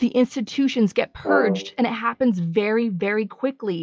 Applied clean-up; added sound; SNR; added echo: classical method log-MMSE.